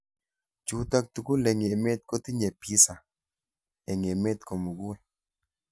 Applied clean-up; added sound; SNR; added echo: none; none; none; none.